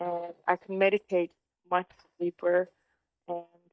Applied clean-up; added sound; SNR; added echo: neural mask model DeepFilterNet 3.